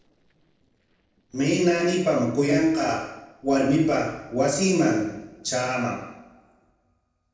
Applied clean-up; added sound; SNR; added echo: neural separator model SepFormer DNS4.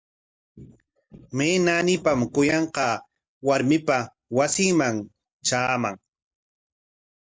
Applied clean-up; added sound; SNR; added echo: none; none; none; none.